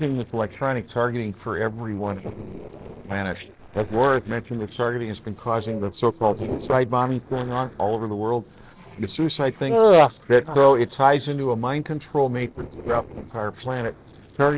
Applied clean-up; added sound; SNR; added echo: neural separator model SepFormer DNS4.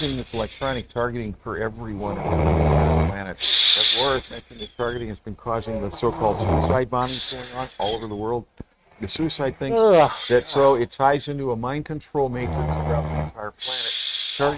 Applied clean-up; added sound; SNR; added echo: neural mask model RNNoise.